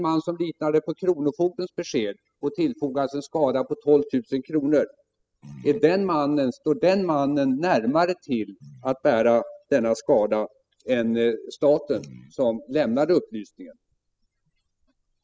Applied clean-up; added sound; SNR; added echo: classical method spectral subtraction.